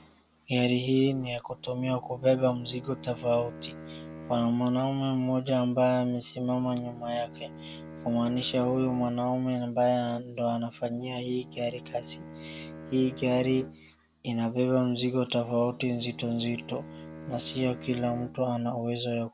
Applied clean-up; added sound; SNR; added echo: none; Bowed string instrument; 17 dB; none.